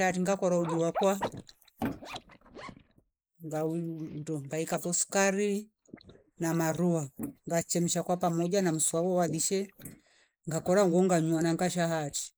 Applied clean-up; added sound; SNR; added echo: neural mask model Resemble Enhance denoiser.